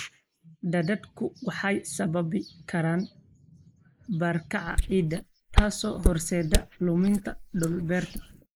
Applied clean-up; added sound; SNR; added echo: neural mask model Resemble Enhance denoiser.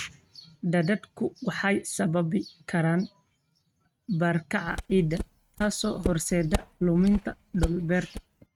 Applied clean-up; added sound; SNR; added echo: neural mask model RNNoise.